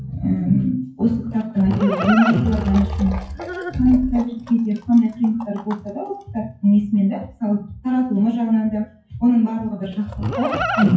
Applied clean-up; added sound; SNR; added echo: classical method WPE with log-MMSE.